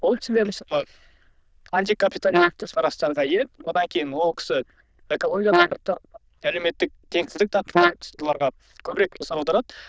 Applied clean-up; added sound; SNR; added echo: neural diffusion model UNIVERSE++.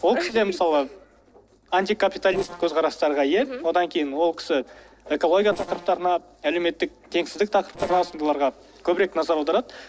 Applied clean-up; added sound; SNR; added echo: neural separator model SepFormer DNS4.